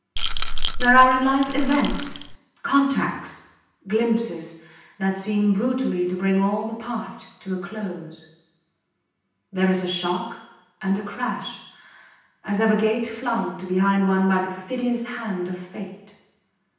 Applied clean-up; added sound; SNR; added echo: none; Rattle / Rattle (instrument); -2 dB; reverberation time 0.9 s.